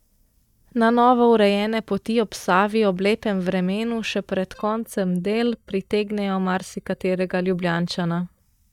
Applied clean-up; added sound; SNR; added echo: neural mask model DeepFilterNet 3.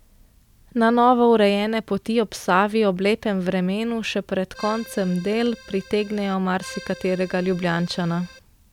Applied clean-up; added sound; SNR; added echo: none; Accordion; 19 dB; none.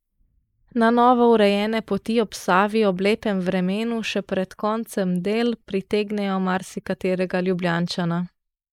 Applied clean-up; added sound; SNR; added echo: neural mask model Resemble Enhance denoiser.